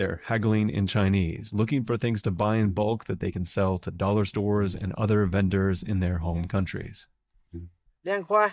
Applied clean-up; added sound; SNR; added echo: neural mask model DeepFilterNet 3.